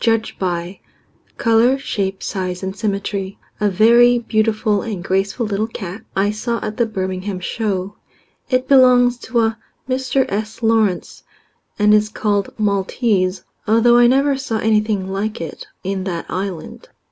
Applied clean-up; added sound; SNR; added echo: none; none; none; none.